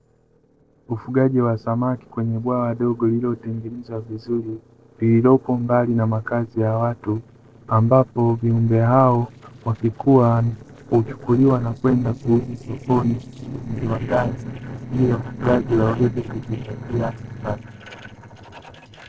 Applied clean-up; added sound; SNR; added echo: neural separator model SepFormer DNS4.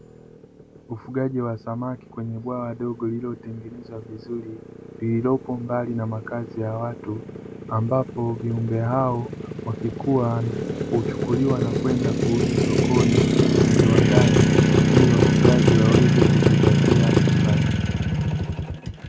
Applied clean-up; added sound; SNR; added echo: none; Motorcycle; -5 dB; none.